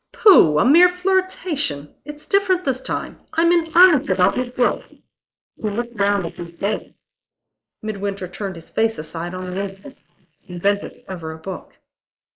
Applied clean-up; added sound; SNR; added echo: neural mask model Resemble Enhance denoiser.